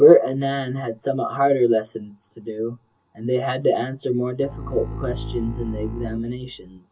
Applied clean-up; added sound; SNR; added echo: none; Bowed string instrument; 10 dB; reverberation time 0.2 s.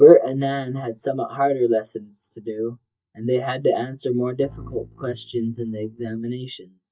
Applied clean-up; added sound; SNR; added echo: neural mask model DeepFilterNet 3.